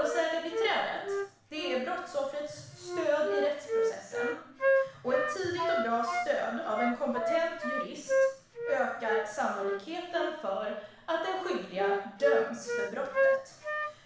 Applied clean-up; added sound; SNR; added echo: none; Wind instrument, woodwind instrument; 0 dB; reverberation time 0.7 s.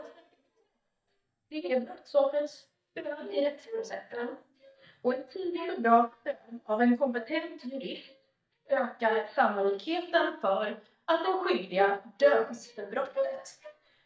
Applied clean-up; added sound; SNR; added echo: neural mask model DeepFilterNet 3.